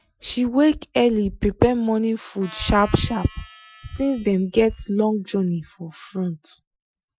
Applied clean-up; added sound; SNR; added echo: classical method Wiener filter.